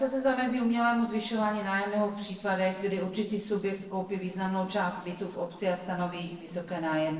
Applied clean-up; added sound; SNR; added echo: neural separator model SepFormer DNS4.